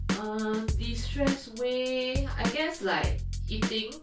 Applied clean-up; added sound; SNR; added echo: none; Drum / Drum kit; 0 dB; reverberation time 0.2 s.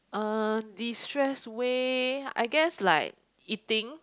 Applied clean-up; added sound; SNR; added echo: none; none; none; none.